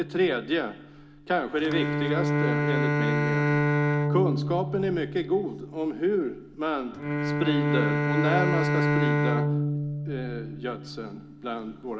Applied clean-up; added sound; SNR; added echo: none; Bowed string instrument; -2 dB; reverberation time 0.3 s.